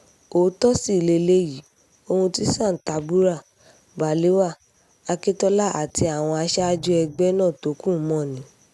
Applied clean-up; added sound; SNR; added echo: none; Drum; 19 dB; none.